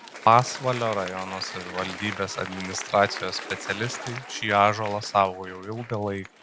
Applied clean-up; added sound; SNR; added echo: none; Applause; 12 dB; none.